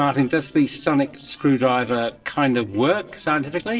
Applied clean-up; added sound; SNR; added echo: neural separator model SepFormer DNS4.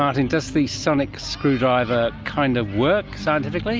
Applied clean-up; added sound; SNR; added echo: none; none; none; none.